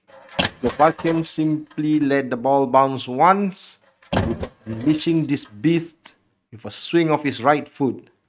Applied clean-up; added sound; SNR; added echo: neural mask model RNNoise.